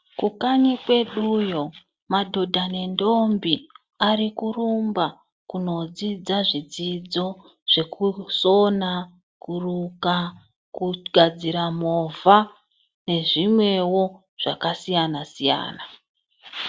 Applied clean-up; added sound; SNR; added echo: none; none; none; none.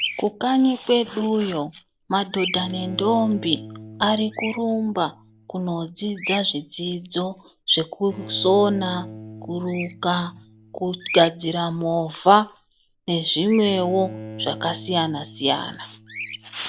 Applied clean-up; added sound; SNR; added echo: none; Bird vocalization, bird call, bird song + Bowed string instrument; 14 dB; none.